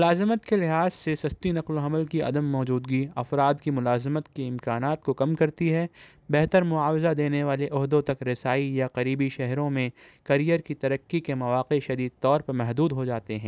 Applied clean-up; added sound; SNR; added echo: none; none; none; none.